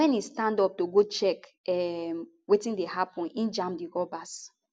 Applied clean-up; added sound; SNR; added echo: none; none; none; none.